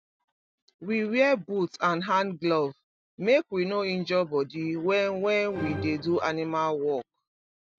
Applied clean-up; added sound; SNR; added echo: none; Musical instrument; 11 dB; none.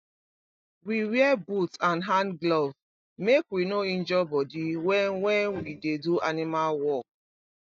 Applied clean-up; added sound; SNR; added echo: neural mask model DeepFilterNet 3.